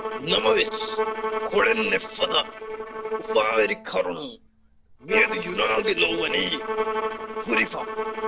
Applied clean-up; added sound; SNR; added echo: neural separator model SepFormer DNS4.